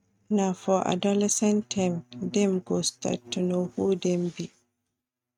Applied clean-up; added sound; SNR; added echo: neural mask model RNNoise.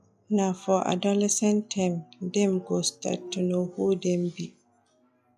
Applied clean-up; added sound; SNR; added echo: classical method log-MMSE.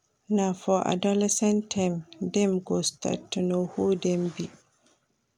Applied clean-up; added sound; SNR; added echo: none; none; none; none.